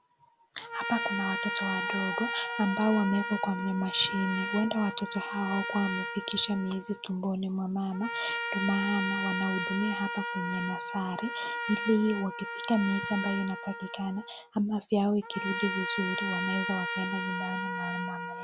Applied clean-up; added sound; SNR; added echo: none; Trumpet; 5 dB; none.